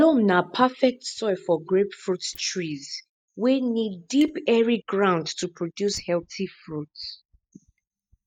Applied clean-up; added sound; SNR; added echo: neural mask model DeepFilterNet 3.